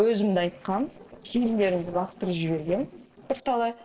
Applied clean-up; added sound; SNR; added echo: neural separator model SepFormer DNS4.